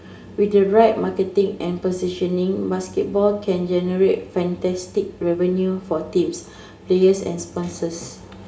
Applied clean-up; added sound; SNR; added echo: none; none; none; reverberation time 0.6 s.